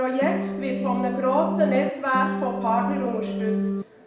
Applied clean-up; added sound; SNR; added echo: none; Organ; 2 dB; reverberation time 0.8 s.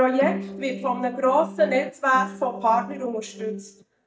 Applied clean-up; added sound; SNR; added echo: neural mask model DeepFilterNet 3.